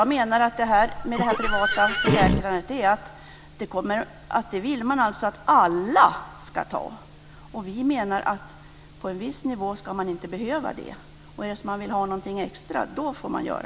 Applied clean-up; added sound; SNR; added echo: none; Livestock, farm animals, working animals; 1 dB; none.